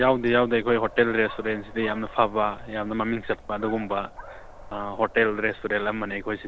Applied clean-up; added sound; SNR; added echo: none; Dog; 16 dB; none.